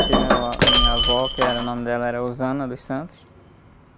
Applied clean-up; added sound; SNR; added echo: none; Shatter; -3 dB; none.